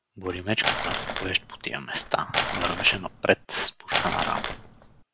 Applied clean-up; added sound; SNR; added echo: none; Crumpling, crinkling; 0 dB; none.